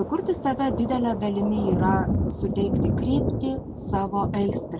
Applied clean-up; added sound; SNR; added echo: none; Thunder; 0 dB; none.